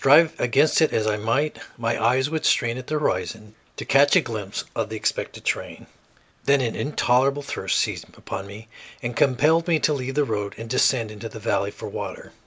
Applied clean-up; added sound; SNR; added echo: none; none; none; none.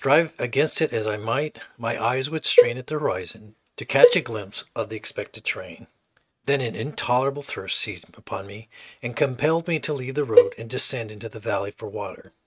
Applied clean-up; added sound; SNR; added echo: neural mask model RNNoise.